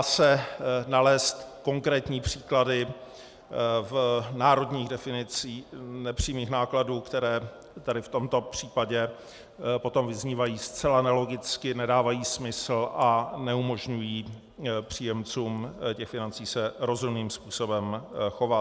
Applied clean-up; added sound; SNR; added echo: none; none; none; none.